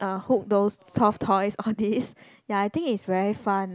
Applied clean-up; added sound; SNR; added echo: none; none; none; none.